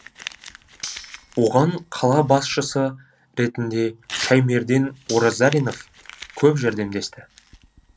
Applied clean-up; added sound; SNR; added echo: none; Crumpling, crinkling / Tearing + Cutlery, silverware; 17 dB; none.